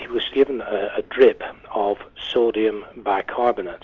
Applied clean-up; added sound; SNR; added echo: none; none; none; none.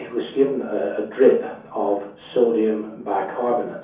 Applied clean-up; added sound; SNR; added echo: none; none; none; reverberation time 0.6 s.